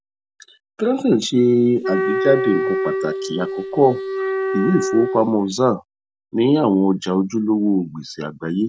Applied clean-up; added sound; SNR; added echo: none; Wind instrument, woodwind instrument; 3 dB; none.